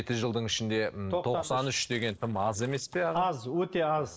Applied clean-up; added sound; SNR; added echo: neural separator model SepFormer DNS4.